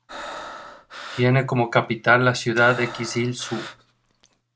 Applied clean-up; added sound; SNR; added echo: none; Breathing; 15 dB; none.